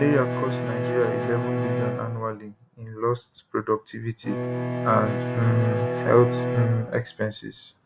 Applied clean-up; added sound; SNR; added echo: none; Bowed string instrument; 3 dB; none.